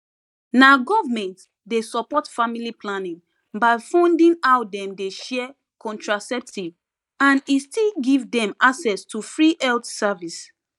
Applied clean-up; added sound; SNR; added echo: neural mask model DeepFilterNet 3.